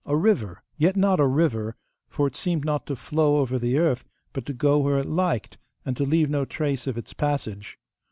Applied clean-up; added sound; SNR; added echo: none; none; none; none.